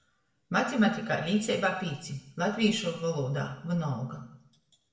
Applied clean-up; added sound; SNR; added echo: none; none; none; reverberation time 0.7 s.